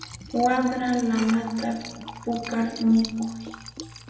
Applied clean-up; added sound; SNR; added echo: none; Liquid; 14 dB; reverberation time 1.0 s.